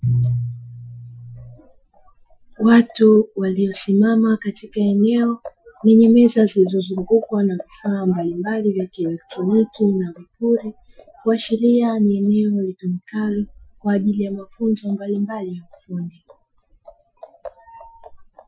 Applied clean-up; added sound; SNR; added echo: classical method Wiener filter.